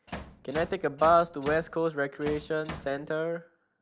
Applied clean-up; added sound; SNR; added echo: none; Bass drum; 13 dB; none.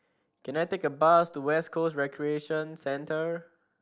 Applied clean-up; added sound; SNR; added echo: none; none; none; none.